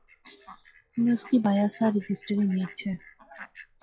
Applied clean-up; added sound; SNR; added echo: classical method log-MMSE.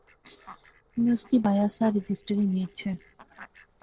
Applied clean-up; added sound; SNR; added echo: neural separator model SepFormer DNS4.